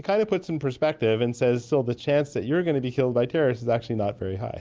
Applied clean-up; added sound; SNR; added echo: none; none; none; none.